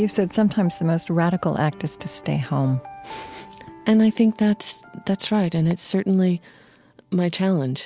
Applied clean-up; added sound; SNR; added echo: none; none; none; none.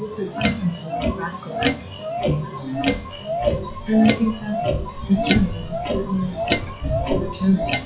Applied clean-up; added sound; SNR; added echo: classical method WPE with log-MMSE.